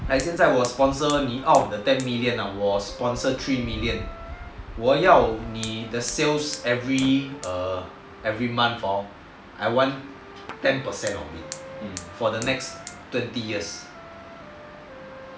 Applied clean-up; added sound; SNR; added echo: none; Wind instrument, woodwind instrument + Fire; 17 dB; none.